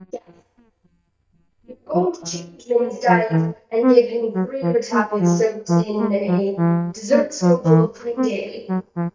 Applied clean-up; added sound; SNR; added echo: neural mask model DeepFilterNet 3.